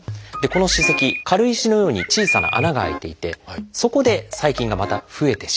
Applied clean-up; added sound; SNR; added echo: none; Bird; 3 dB; none.